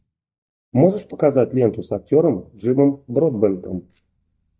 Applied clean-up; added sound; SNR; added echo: neural mask model DeepFilterNet 3.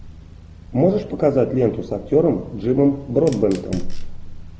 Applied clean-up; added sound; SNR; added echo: none; Fire; 11 dB; none.